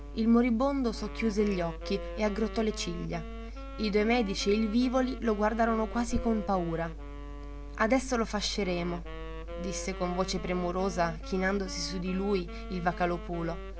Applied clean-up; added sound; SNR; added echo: none; Wind instrument, woodwind instrument; 15 dB; none.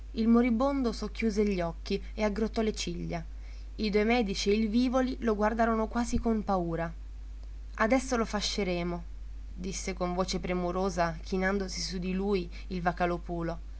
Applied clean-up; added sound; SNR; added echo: none; none; none; none.